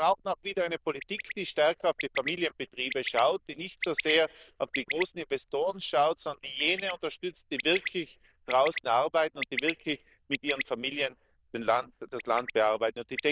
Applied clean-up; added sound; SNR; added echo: neural diffusion model UNIVERSE++.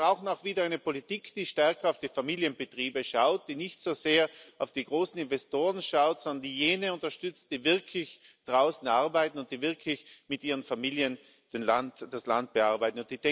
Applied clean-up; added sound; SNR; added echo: none; none; none; none.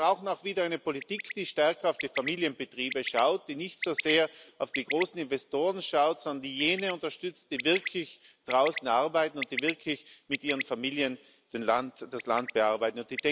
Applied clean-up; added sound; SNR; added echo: none; Bird; 12 dB; none.